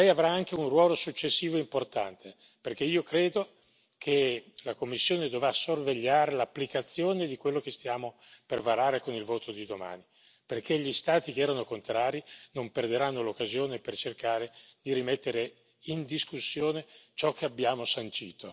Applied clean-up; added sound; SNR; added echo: none; none; none; none.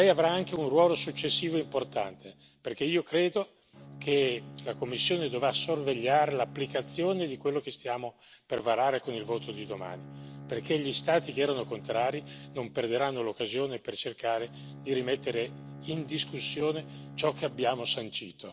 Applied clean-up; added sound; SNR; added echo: none; Bowed string instrument; 16 dB; none.